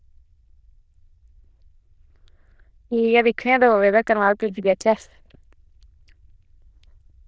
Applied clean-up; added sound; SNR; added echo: neural diffusion model UNIVERSE++.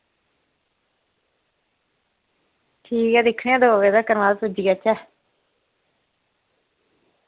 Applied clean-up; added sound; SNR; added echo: none; none; none; none.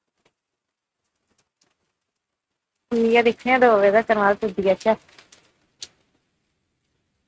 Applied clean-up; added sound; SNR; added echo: neural mask model RNNoise.